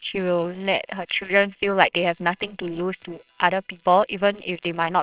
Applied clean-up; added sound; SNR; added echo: neural separator model SepFormer WHAMR!.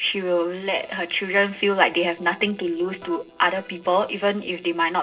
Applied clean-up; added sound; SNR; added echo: neural separator model SepFormer DNS4.